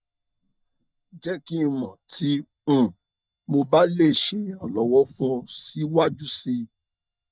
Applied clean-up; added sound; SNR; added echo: neural mask model DeepFilterNet 3.